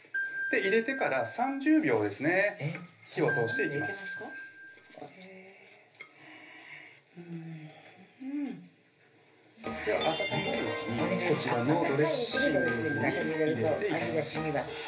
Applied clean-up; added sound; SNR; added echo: none; Ringtone / Bell; 6 dB; reverberation time 0.3 s.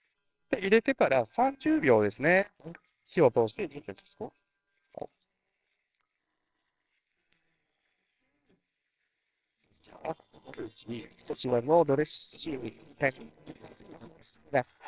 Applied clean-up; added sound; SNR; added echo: neural separator model SepFormer WHAMR!.